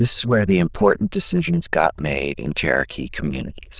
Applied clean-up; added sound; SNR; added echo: neural diffusion model UNIVERSE++.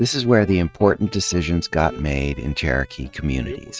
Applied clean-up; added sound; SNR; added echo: neural mask model RNNoise.